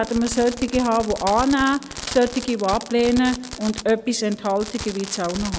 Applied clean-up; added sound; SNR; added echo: none; Fireworks; 12 dB; none.